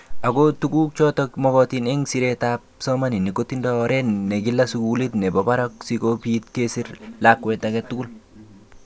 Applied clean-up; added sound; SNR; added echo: none; none; none; none.